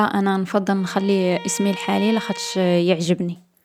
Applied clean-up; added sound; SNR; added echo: none; Bowed string instrument; 15 dB; none.